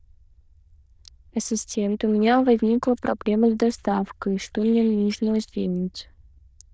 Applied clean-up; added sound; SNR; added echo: neural diffusion model UNIVERSE++.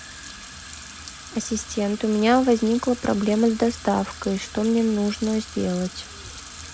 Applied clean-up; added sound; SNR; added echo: none; Sink (filling or washing) / Water tap, faucet; 15 dB; none.